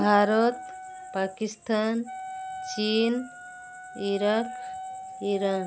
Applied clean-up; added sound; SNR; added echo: none; Wind instrument, woodwind instrument; 12 dB; none.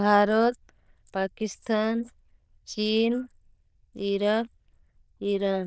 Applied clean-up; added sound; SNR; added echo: neural diffusion model UNIVERSE++.